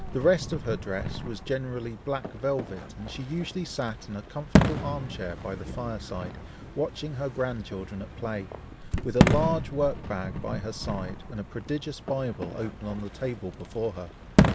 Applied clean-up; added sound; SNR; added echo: none; Fireworks; -1 dB; none.